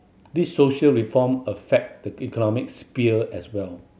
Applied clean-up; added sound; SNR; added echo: none; none; none; none.